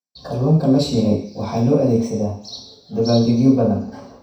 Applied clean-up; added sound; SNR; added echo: none; none; none; reverberation time 0.6 s.